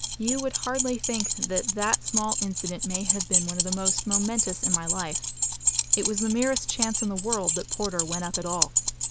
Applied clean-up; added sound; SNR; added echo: none; Keys jangling; -4 dB; none.